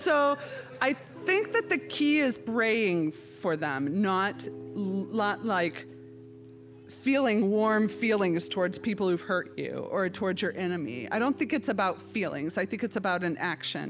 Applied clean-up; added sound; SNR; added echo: none; Piano; 17 dB; none.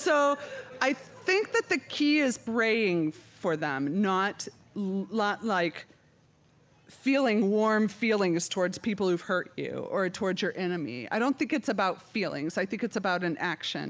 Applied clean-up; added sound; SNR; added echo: none; none; none; none.